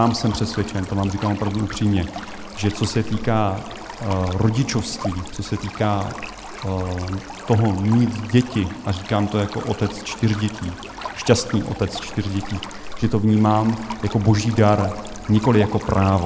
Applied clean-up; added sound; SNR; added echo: none; Stream; 13 dB; none.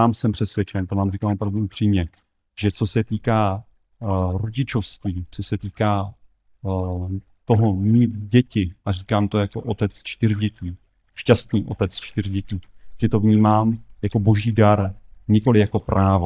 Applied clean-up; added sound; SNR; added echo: neural mask model DeepFilterNet 3.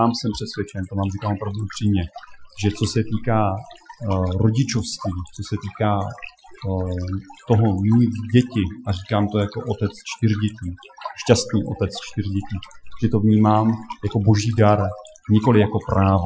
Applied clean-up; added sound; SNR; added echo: classical method Wiener filter.